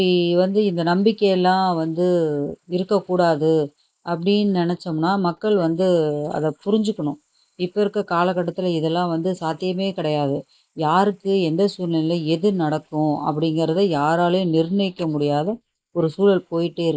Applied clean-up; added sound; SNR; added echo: neural mask model Resemble Enhance denoiser.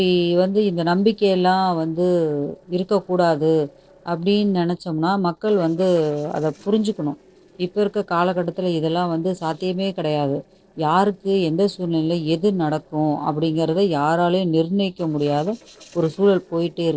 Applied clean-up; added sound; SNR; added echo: neural separator model SepFormer DNS4.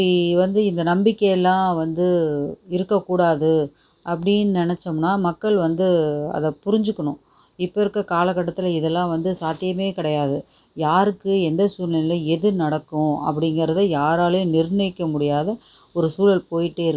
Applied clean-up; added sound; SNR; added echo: none; none; none; none.